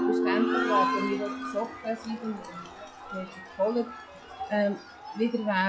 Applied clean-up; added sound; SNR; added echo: classical method log-MMSE.